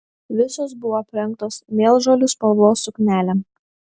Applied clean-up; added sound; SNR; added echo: none; none; none; none.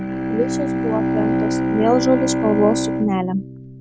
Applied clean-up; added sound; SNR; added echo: none; Bowed string instrument; 0 dB; none.